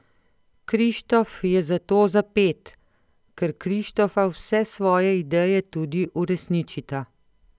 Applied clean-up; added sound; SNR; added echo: none; none; none; none.